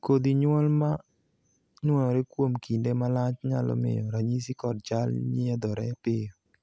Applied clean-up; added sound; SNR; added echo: none; none; none; none.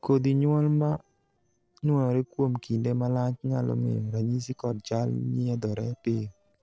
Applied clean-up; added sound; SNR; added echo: neural separator model SepFormer DNS4.